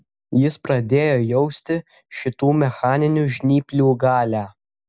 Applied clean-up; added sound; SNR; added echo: none; none; none; none.